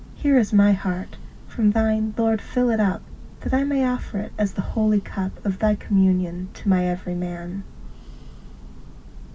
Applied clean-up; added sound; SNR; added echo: none; Church bell; 14 dB; reverberation time 0.4 s.